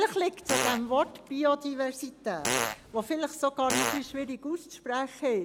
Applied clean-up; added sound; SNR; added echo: none; Fart; 1 dB; none.